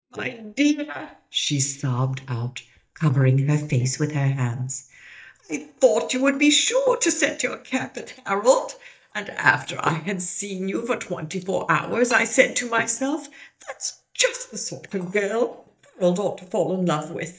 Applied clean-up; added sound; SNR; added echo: neural mask model DeepFilterNet 3.